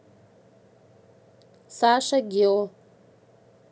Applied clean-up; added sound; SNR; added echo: none; none; none; none.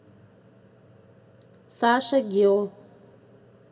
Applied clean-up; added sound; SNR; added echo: none; none; none; reverberation time 1.5 s.